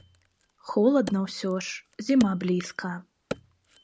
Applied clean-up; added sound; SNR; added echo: none; Wood; 16 dB; none.